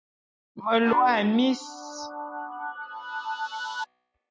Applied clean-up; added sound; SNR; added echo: classical method spectral subtraction.